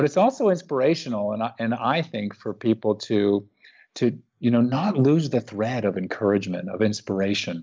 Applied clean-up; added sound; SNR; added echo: none; none; none; none.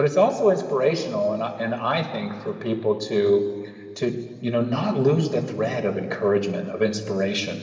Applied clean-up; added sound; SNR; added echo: none; none; none; reverberation time 2.5 s.